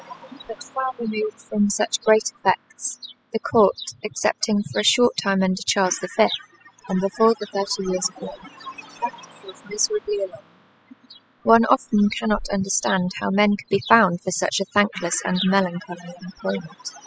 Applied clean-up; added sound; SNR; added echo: classical method spectral subtraction.